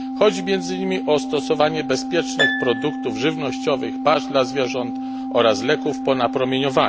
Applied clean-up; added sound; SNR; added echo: none; Harp + Organ; 5 dB; none.